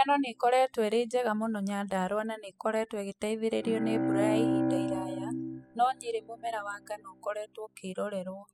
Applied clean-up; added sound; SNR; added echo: classical method spectral subtraction.